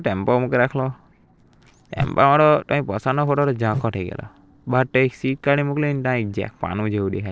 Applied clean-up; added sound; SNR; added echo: neural separator model SepFormer DNS4.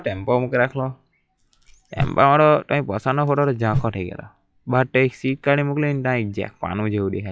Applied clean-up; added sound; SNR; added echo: classical method log-MMSE.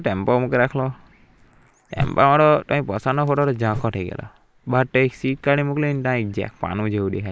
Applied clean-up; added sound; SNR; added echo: neural mask model Resemble Enhance denoiser.